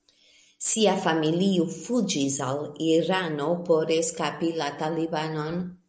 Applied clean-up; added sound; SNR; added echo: none; none; none; none.